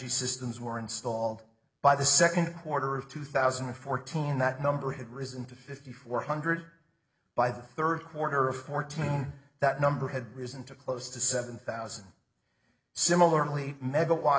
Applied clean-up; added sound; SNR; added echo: none; none; none; none.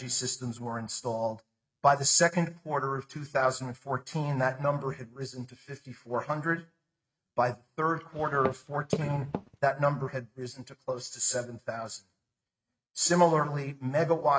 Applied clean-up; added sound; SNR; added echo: neural mask model RNNoise.